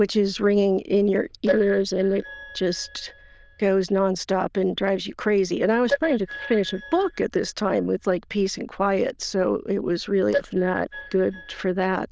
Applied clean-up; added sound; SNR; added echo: neural diffusion model UNIVERSE++.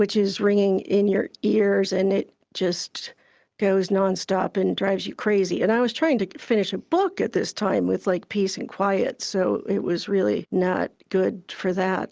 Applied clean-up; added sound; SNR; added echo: none; none; none; none.